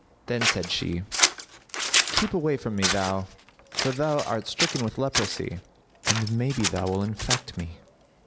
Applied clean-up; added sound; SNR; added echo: none; Scissors; 1 dB; none.